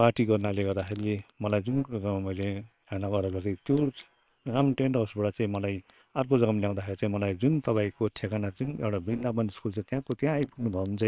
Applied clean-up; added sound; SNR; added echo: neural separator model SepFormer WHAM!.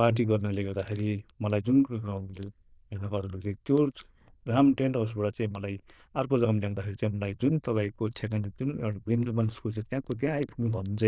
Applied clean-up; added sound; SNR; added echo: neural diffusion model UNIVERSE++.